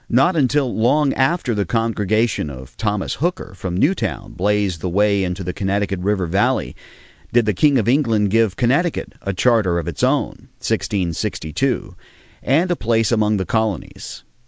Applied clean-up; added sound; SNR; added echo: none; none; none; none.